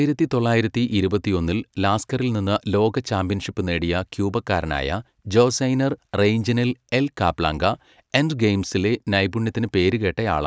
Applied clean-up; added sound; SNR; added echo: none; none; none; none.